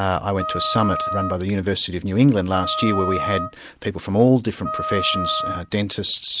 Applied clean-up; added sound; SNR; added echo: none; Wind instrument, woodwind instrument; 7 dB; none.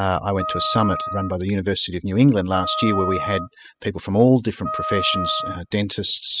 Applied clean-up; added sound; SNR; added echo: classical method spectral subtraction.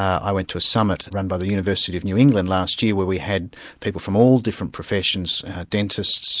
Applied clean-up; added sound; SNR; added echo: none; none; none; none.